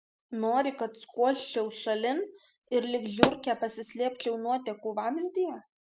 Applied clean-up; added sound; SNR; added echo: none; Explosion; 2 dB; none.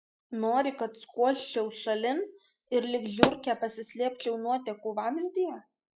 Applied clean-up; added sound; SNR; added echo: classical method log-MMSE.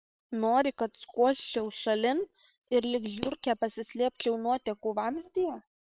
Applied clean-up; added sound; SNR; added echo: neural separator model SepFormer WHAM!.